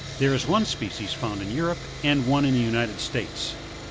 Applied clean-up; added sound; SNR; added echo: none; Sawing; 11 dB; none.